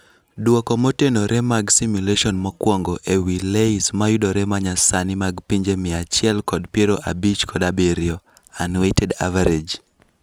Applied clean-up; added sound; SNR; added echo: none; none; none; none.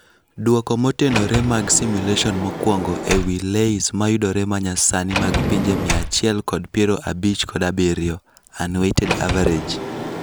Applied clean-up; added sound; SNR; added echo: none; Sliding door; 7 dB; none.